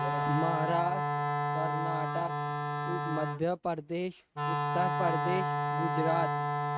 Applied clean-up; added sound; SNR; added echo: neural mask model RNNoise.